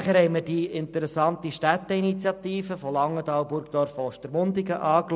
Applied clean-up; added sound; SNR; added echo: none; none; none; none.